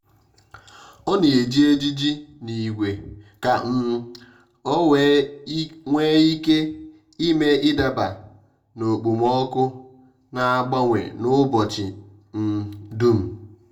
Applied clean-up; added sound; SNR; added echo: none; none; none; reverberation time 0.2 s.